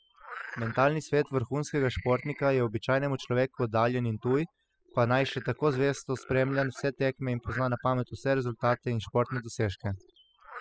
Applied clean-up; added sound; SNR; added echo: classical method spectral subtraction.